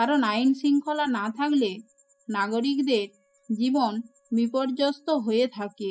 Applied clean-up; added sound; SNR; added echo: classical method spectral subtraction.